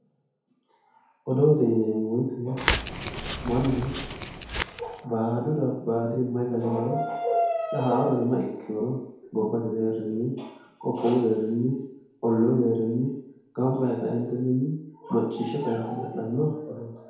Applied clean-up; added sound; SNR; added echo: none; Crackle; 5 dB; reverberation time 0.9 s.